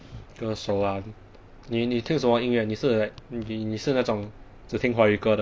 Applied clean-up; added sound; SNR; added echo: none; none; none; none.